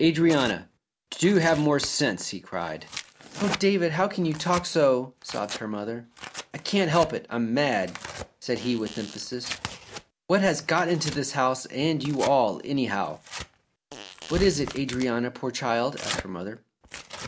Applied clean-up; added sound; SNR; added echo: none; Tearing + Fart; 14 dB; none.